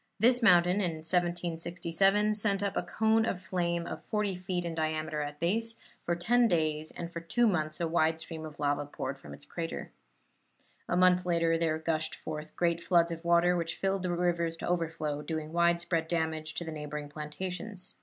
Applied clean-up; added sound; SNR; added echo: none; none; none; none.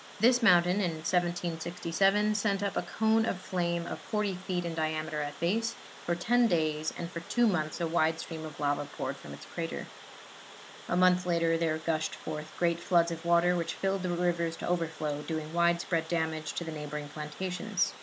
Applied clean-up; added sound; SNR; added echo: none; Water; 18 dB; none.